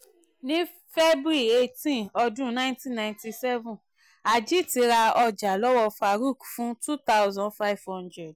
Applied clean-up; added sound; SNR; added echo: none; none; none; none.